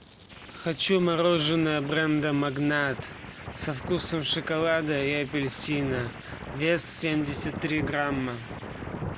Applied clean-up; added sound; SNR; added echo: none; none; none; none.